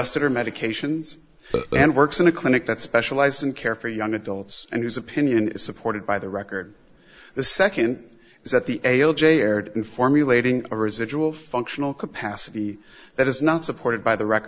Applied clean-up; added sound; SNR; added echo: none; Burping, eructation; 1 dB; none.